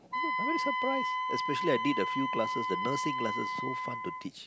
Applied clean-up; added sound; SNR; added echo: none; Wind instrument, woodwind instrument; -2 dB; none.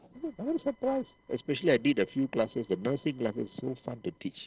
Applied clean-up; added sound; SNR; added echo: neural separator model SepFormer DNS4.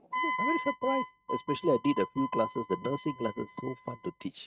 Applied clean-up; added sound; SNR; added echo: neural mask model RNNoise.